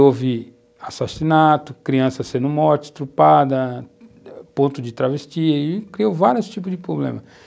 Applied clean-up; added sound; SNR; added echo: none; none; none; none.